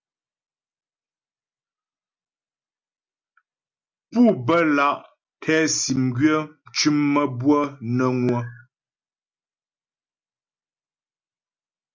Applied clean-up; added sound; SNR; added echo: none; none; none; none.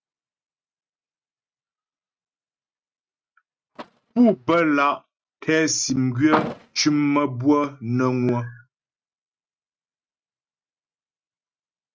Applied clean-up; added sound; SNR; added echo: neural mask model RNNoise.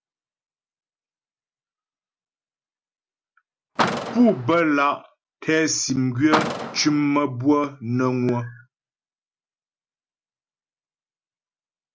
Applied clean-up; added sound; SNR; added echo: none; Car; 3 dB; none.